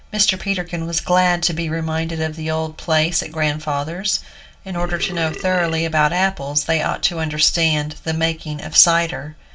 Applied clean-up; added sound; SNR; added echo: none; Burping, eructation; 9 dB; reverberation time 0.2 s.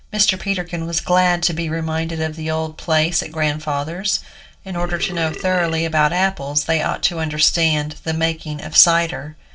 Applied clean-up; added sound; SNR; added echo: neural separator model SepFormer DNS4.